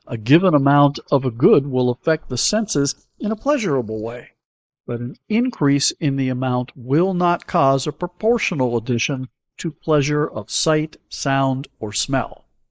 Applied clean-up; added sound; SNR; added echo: neural mask model Resemble Enhance denoiser.